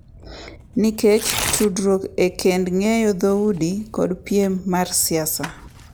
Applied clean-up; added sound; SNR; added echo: none; Tearing; 13 dB; none.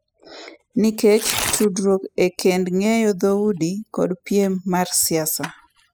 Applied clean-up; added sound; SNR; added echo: classical method spectral subtraction.